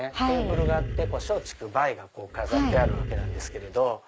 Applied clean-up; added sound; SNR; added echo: none; Animal; 2 dB; none.